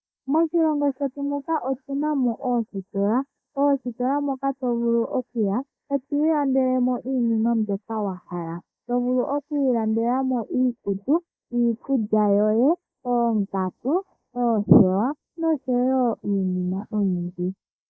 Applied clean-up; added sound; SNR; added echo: neural mask model Resemble Enhance denoiser.